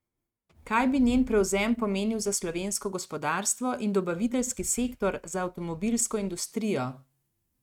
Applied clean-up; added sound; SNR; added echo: neural mask model RNNoise.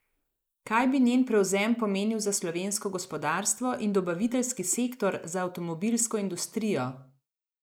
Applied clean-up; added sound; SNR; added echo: neural mask model Resemble Enhance denoiser.